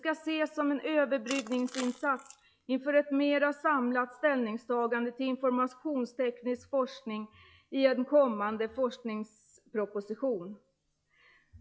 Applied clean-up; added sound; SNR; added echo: classical method log-MMSE.